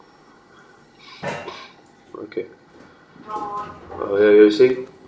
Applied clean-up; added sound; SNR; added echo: none; Sliding door; 15 dB; reverberation time 0.7 s.